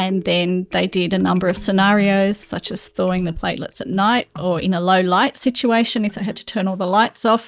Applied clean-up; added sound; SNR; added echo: neural mask model DeepFilterNet 3.